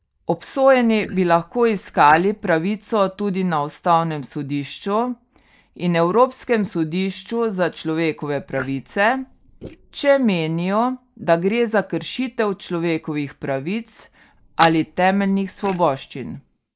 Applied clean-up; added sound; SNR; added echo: neural mask model Resemble Enhance denoiser.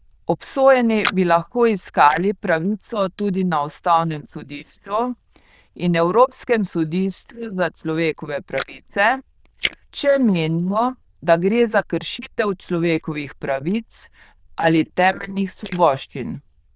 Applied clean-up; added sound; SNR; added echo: neural diffusion model UNIVERSE++.